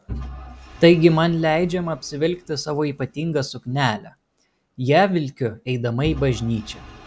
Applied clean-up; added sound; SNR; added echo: none; Engine / Vehicle; 17 dB; none.